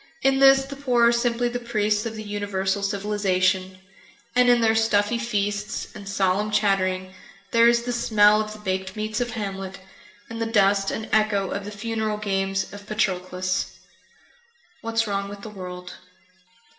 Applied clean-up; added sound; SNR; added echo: none; none; none; reverberation time 0.6 s.